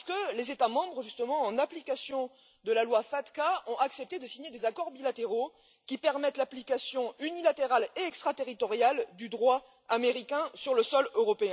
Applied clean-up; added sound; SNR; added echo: none; none; none; none.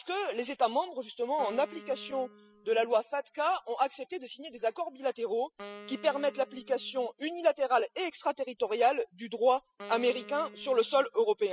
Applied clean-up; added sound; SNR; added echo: classical method spectral subtraction.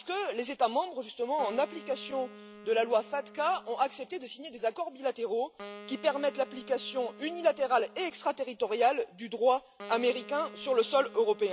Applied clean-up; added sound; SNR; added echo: none; Wind instrument, woodwind instrument; 19 dB; none.